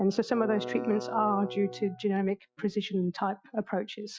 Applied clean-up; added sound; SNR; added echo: classical method Wiener filter.